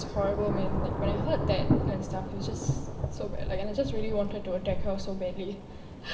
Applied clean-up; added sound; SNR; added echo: none; Thunder / Rain; -2 dB; reverberation time 2.0 s.